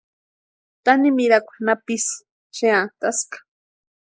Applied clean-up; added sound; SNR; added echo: neural mask model Resemble Enhance denoiser.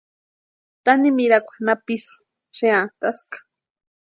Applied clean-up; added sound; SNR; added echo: none; none; none; none.